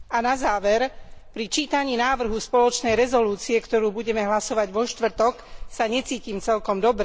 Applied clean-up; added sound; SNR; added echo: none; Dog; 17 dB; none.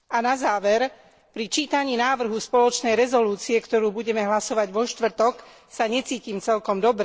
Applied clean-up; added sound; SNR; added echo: neural separator model SepFormer DNS4.